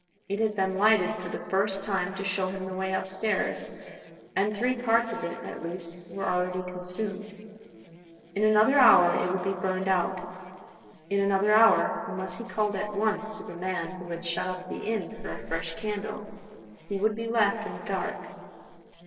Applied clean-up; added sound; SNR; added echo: neural separator model SepFormer DNS4.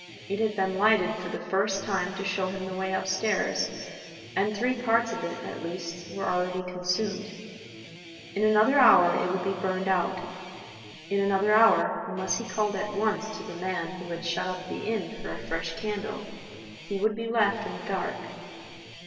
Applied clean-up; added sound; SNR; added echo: none; Guitar; 17 dB; reverberation time 2.3 s.